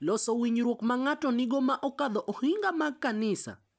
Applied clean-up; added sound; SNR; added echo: none; none; none; none.